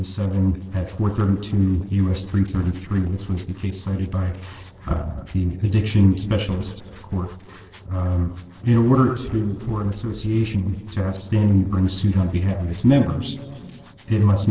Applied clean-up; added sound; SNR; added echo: neural separator model SepFormer DNS4.